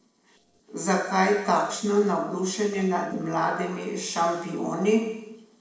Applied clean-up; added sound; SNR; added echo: neural separator model SepFormer DNS4.